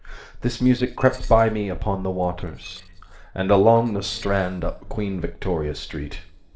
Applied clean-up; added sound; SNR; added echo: neural separator model SepFormer DNS4.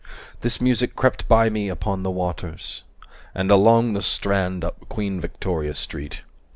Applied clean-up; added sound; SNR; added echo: none; none; none; none.